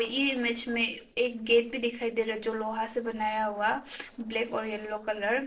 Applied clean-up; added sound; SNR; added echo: neural separator model SepFormer DNS4.